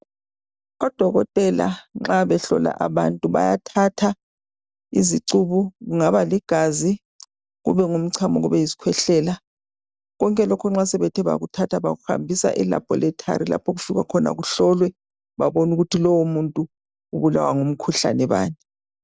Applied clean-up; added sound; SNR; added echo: none; none; none; none.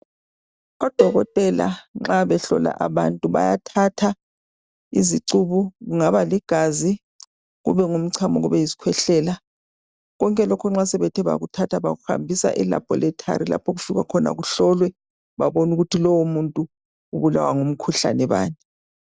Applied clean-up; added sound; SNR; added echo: none; Cowbell; 4 dB; none.